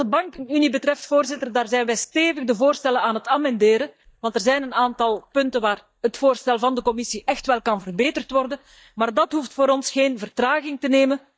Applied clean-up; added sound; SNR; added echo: neural mask model DeepFilterNet 3.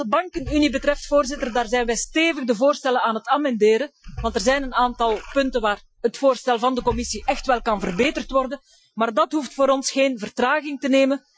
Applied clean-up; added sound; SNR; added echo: classical method Wiener filter.